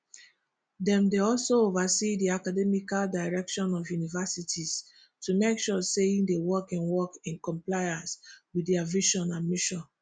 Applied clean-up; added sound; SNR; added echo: none; none; none; none.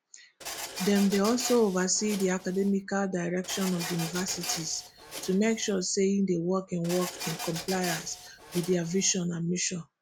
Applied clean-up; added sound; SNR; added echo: none; Printer; 11 dB; none.